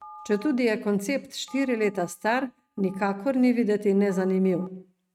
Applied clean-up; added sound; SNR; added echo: neural mask model RNNoise.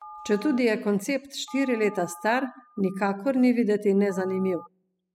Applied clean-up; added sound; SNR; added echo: classical method spectral subtraction.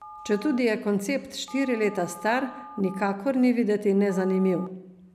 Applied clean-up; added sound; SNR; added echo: none; Telephone; 19 dB; none.